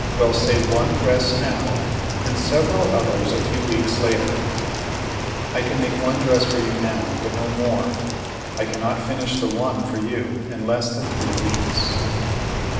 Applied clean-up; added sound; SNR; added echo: none; Rain; 2 dB; reverberation time 1.6 s.